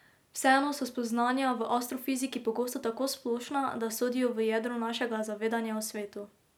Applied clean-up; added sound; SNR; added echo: none; none; none; none.